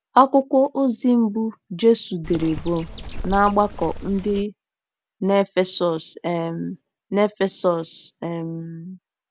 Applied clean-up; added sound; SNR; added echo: none; Bird; 9 dB; none.